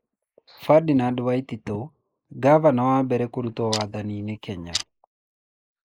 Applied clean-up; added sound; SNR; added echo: neural mask model Resemble Enhance denoiser.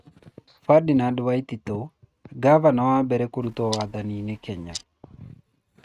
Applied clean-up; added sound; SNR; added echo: neural mask model RNNoise.